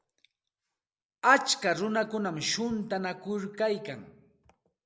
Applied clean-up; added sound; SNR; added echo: none; none; none; none.